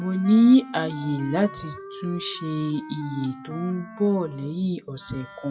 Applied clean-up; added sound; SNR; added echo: classical method WPE with log-MMSE.